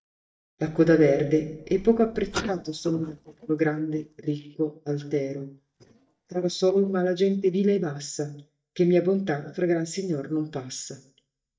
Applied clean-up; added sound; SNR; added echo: neural mask model DeepFilterNet 3.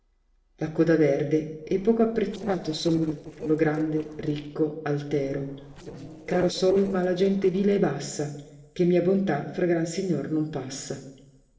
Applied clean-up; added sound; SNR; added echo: neural separator model SepFormer DNS4.